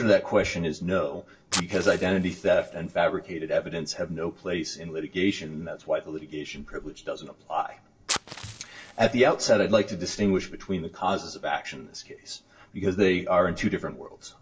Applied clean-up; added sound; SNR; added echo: none; Fire; 16 dB; reverberation time 0.2 s.